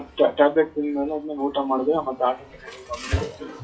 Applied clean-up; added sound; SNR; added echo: classical method WPE with log-MMSE.